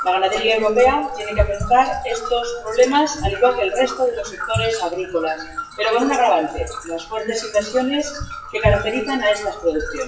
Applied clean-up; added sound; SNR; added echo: classical method WPE with log-MMSE.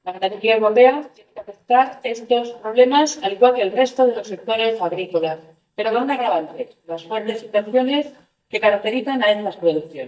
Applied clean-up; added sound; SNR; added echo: neural mask model DeepFilterNet 3.